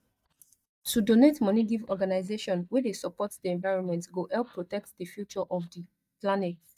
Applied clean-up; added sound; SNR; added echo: neural mask model DeepFilterNet 3.